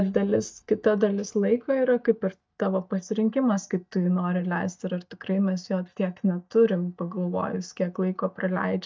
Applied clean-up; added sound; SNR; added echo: neural mask model DeepFilterNet 3.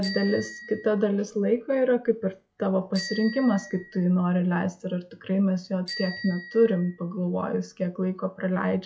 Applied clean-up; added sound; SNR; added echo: classical method log-MMSE.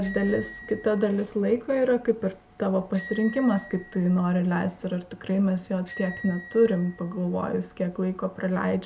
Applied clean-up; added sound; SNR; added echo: none; Bicycle bell; 17 dB; none.